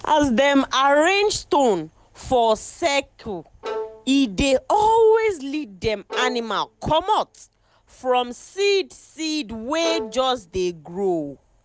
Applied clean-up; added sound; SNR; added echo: none; Bowed string instrument; 14 dB; none.